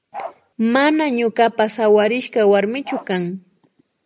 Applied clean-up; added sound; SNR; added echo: none; Bark; 15 dB; none.